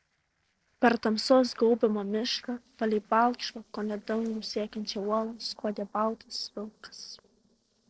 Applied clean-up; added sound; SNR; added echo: neural separator model SepFormer DNS4.